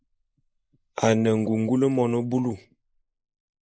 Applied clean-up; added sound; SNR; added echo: neural mask model Resemble Enhance denoiser.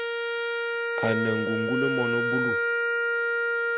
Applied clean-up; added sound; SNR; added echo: none; Wind instrument, woodwind instrument; -5 dB; none.